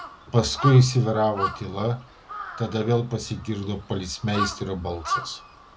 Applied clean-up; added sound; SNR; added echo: none; Crow; 10 dB; none.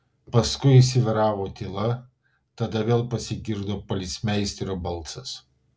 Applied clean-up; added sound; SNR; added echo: none; none; none; none.